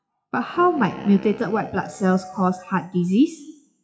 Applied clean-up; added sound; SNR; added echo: classical method WPE with log-MMSE.